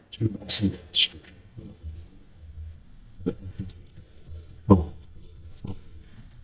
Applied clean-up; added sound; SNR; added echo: neural mask model DeepFilterNet 3.